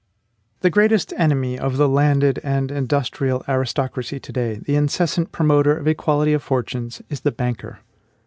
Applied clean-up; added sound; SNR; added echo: none; none; none; none.